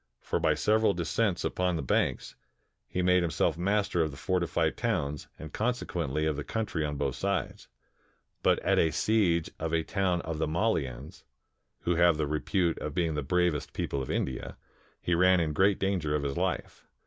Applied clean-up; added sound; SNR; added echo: none; none; none; none.